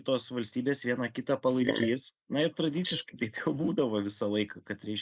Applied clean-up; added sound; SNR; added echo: neural mask model Resemble Enhance denoiser.